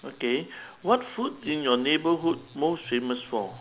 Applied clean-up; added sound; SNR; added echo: none; none; none; none.